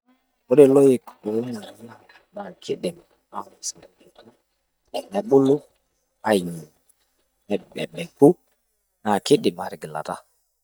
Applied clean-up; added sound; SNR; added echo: neural mask model DeepFilterNet 3.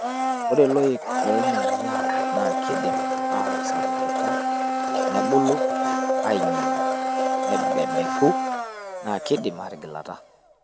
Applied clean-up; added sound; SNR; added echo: none; Domestic sounds, home sounds; -3 dB; none.